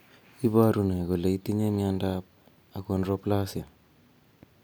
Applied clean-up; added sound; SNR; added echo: none; none; none; none.